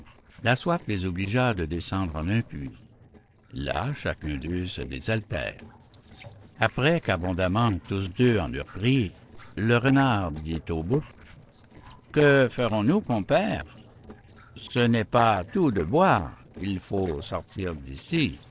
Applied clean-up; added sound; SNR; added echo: neural separator model SepFormer DNS4.